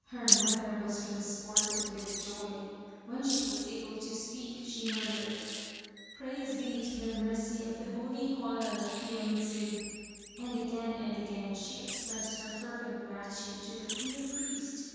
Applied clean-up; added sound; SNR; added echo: none; Wild animals; 2 dB; reverberation time 2.1 s.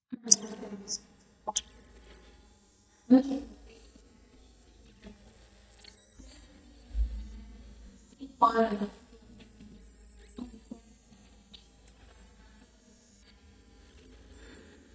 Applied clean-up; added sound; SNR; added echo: neural mask model DeepFilterNet 3.